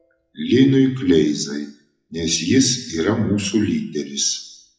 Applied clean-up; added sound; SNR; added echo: classical method WPE with log-MMSE.